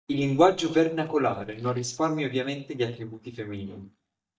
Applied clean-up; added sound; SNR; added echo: neural mask model DeepFilterNet 3.